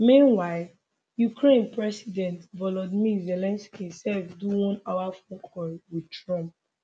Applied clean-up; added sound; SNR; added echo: none; none; none; none.